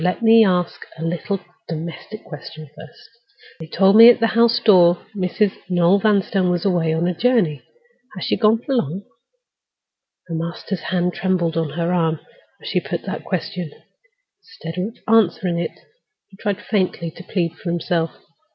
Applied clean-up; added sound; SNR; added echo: none; none; none; none.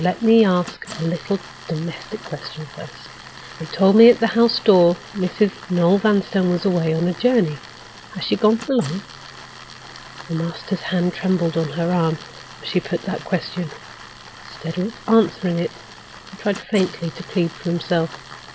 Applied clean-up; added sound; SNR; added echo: none; Tools; 18 dB; none.